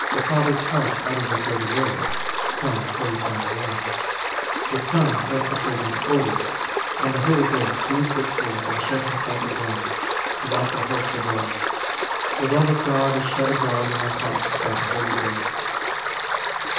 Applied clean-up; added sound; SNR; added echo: none; Stream; -2 dB; reverberation time 0.9 s.